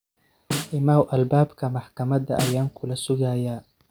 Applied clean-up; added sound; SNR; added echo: none; Snare drum; 10 dB; none.